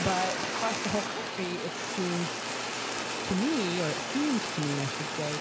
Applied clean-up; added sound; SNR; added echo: none; Fire; 1 dB; none.